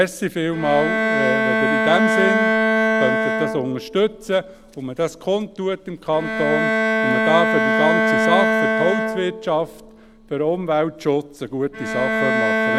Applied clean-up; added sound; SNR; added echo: none; Bowed string instrument; -1 dB; none.